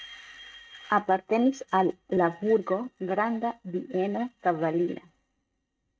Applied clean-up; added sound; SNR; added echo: neural mask model RNNoise.